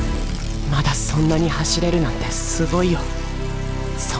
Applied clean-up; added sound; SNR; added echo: none; Tearing; 15 dB; none.